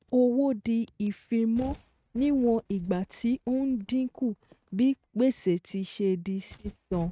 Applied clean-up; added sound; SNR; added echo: neural mask model RNNoise.